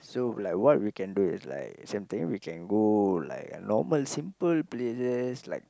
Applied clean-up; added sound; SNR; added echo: none; none; none; none.